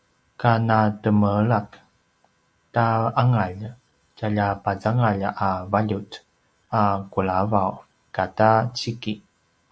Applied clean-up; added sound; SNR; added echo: none; none; none; none.